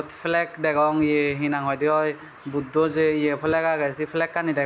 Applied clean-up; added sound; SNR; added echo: none; none; none; none.